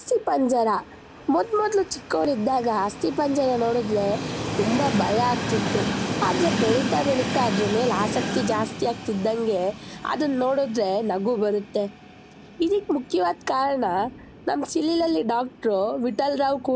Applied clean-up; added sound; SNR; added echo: none; Train; 7 dB; none.